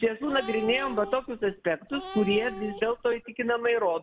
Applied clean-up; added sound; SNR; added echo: none; Cat; 13 dB; none.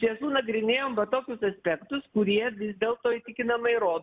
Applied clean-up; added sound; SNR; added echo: none; none; none; none.